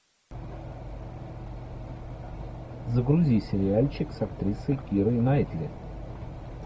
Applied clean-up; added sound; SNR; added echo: none; none; none; none.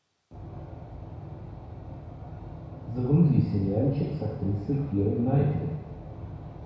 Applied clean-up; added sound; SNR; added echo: none; none; none; reverberation time 1.1 s.